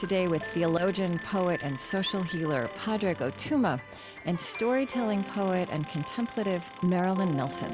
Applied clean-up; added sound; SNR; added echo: none; Squeak / Wood; 20 dB; none.